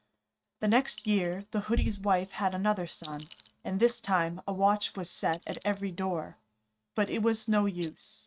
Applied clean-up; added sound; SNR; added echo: neural mask model RNNoise.